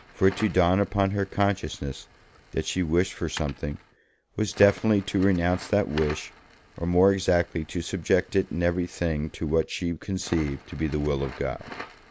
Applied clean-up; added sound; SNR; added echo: none; Crackle + Coin (dropping); 19 dB; none.